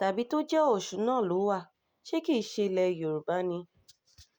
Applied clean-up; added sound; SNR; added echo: none; none; none; none.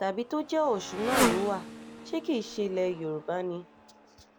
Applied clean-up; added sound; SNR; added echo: none; Motorcycle; 4 dB; none.